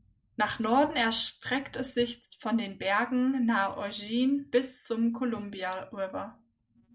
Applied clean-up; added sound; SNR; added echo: none; none; none; none.